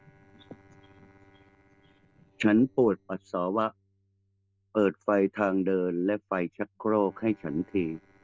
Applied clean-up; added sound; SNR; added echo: neural separator model SepFormer DNS4.